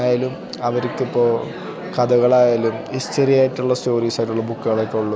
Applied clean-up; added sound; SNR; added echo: none; none; none; none.